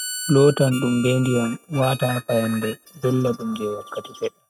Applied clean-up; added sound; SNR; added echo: neural mask model RNNoise.